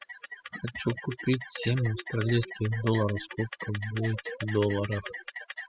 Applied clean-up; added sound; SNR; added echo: classical method spectral subtraction.